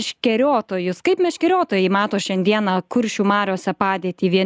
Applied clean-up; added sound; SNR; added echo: none; none; none; none.